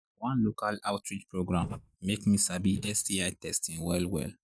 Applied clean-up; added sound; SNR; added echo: neural mask model DeepFilterNet 3.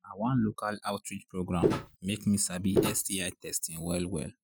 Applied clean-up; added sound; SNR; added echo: classical method spectral subtraction.